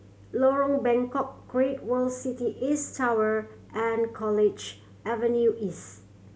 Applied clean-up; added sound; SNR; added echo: none; none; none; none.